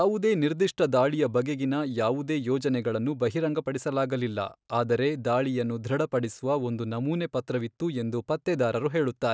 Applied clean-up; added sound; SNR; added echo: none; none; none; none.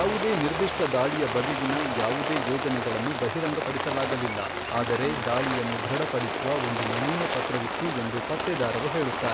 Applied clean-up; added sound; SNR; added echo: none; Rain; 1 dB; none.